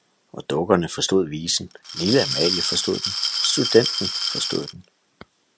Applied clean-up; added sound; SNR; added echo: none; Glass; 2 dB; none.